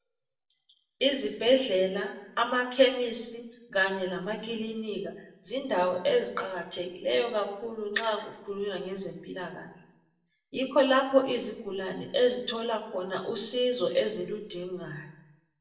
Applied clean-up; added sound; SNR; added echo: none; none; none; reverberation time 0.7 s.